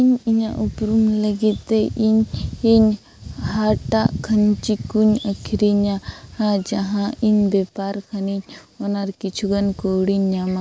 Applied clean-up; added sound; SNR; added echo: none; none; none; none.